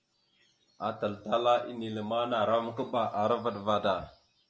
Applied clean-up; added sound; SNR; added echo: none; none; none; none.